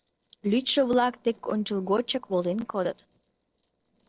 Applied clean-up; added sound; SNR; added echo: neural separator model SepFormer DNS4.